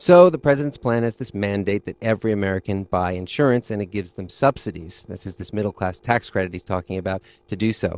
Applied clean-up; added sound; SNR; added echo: neural separator model SepFormer DNS4.